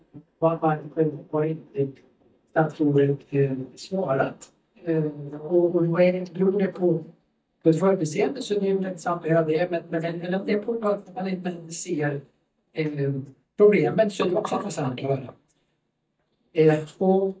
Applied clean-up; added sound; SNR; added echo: neural mask model DeepFilterNet 3.